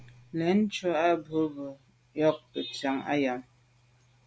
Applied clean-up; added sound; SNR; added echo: none; none; none; none.